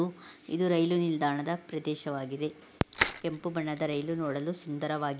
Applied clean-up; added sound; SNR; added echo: none; Crushing; 4 dB; none.